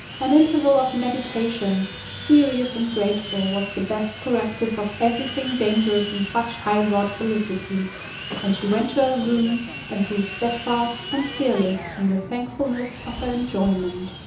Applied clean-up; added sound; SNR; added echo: none; Sawing; 11 dB; reverberation time 0.6 s.